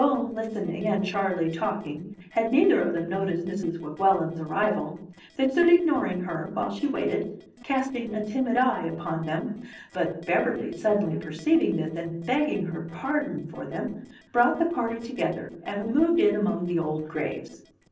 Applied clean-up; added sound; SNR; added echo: neural separator model SepFormer DNS4.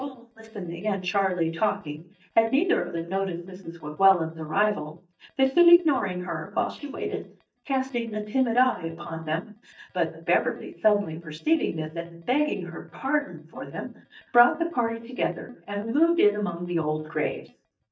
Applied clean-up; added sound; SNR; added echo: neural mask model DeepFilterNet 3.